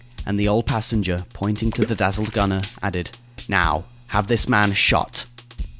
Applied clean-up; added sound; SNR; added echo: none; Drum kit + Water / Splash, splatter; 11 dB; none.